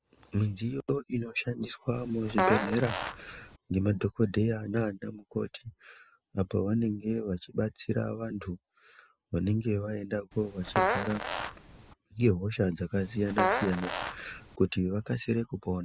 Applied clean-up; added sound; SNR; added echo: none; Fart; 1 dB; none.